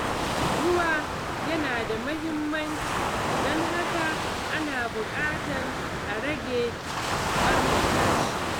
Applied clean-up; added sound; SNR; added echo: none; Waves, surf; -3 dB; none.